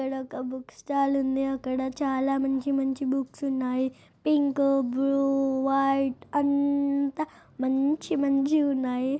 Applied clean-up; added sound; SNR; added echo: none; none; none; none.